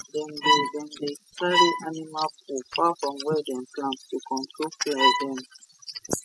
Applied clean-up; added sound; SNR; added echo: classical method spectral subtraction.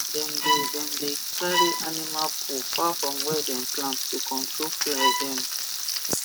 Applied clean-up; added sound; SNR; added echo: none; Bowed string instrument + Frying (food); -5 dB; none.